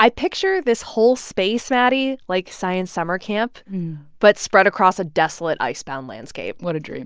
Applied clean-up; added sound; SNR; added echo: none; none; none; none.